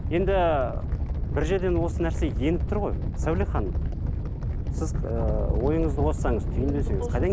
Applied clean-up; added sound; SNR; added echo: none; Animal; -2 dB; none.